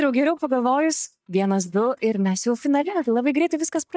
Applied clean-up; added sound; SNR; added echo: neural mask model DeepFilterNet 3.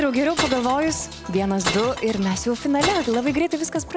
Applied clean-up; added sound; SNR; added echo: none; Glass; 8 dB; none.